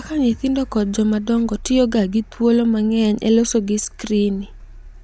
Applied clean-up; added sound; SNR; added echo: none; Car; 20 dB; none.